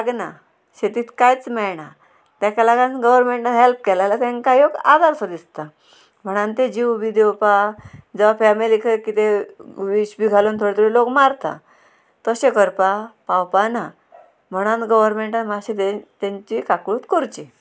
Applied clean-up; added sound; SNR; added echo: none; none; none; none.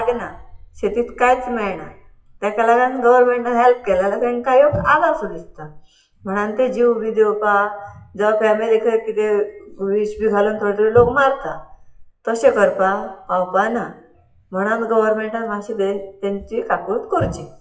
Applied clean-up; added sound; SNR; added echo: classical method WPE with log-MMSE.